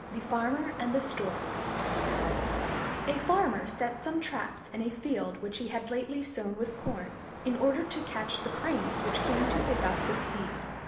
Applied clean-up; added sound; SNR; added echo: none; Car passing by / Traffic noise, roadway noise / Engine; 2 dB; reverberation time 1.0 s.